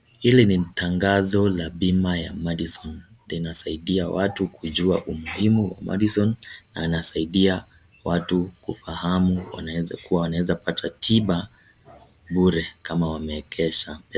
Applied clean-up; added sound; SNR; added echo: none; none; none; none.